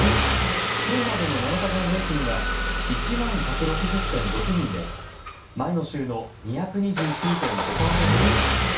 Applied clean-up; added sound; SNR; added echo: none; Engine starting / Car; -4 dB; reverberation time 0.3 s.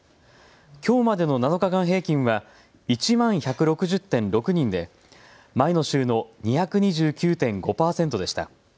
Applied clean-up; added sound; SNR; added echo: none; none; none; none.